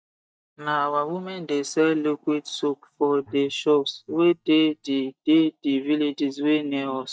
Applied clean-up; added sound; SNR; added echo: neural mask model DeepFilterNet 3.